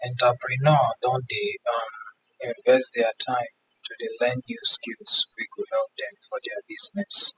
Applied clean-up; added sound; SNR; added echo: classical method spectral subtraction.